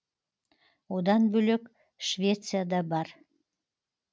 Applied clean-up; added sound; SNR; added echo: none; none; none; none.